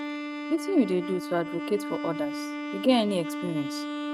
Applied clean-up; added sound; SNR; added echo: neural mask model RNNoise.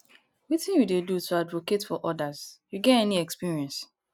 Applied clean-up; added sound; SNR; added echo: none; none; none; none.